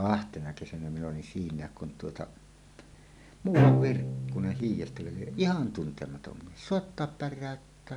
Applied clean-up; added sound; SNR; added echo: none; Bowed string instrument; -4 dB; none.